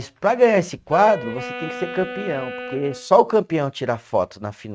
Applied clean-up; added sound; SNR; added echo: neural mask model RNNoise.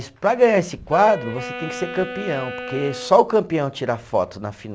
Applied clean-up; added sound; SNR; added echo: none; Wind instrument, woodwind instrument; 12 dB; none.